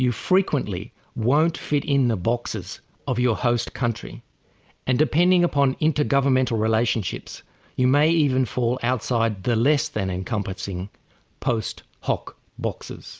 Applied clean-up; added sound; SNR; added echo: none; none; none; none.